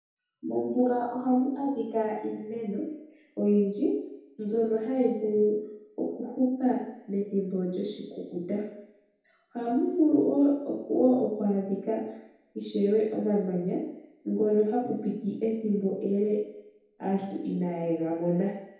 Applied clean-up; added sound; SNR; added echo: none; none; none; reverberation time 1.9 s.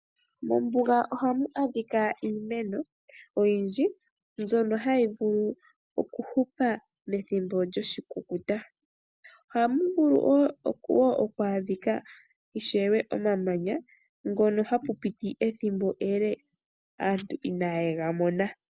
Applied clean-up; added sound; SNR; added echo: none; none; none; none.